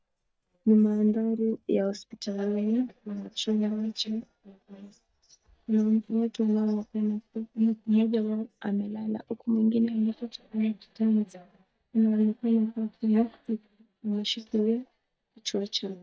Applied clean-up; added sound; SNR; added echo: neural mask model DeepFilterNet 3.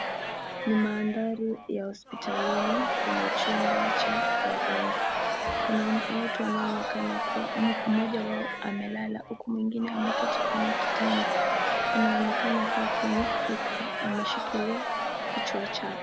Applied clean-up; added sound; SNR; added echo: none; Crowd; -2 dB; none.